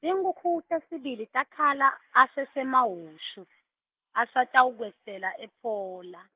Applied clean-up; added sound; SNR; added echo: neural mask model Resemble Enhance denoiser.